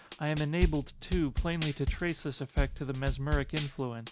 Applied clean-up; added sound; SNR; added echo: none; Drum / Drum kit; 1 dB; none.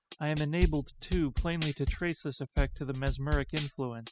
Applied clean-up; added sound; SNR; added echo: classical method spectral subtraction.